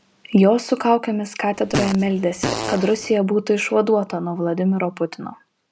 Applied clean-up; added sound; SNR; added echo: none; Fart; 7 dB; none.